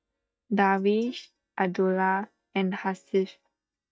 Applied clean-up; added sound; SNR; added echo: neural mask model DeepFilterNet 3.